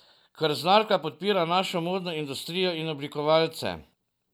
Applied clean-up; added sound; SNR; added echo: none; none; none; none.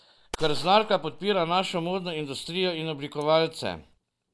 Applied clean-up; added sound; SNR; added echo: none; Gunshot, gunfire; 13 dB; none.